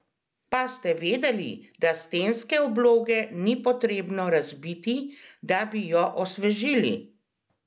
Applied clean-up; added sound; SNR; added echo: none; none; none; none.